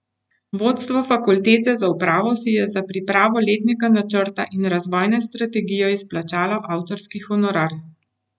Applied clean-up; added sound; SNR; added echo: none; none; none; none.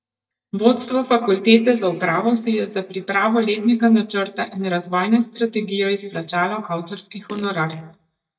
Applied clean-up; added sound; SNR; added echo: neural mask model DeepFilterNet 3.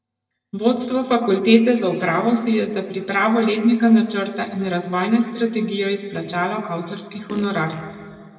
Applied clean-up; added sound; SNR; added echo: neural separator model SepFormer DNS4.